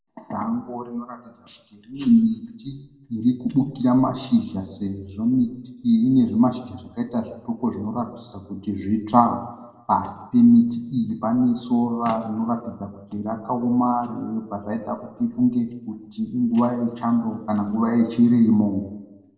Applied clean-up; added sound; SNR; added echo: none; none; none; reverberation time 0.7 s.